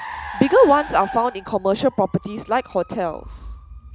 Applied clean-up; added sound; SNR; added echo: none; Car; 15 dB; none.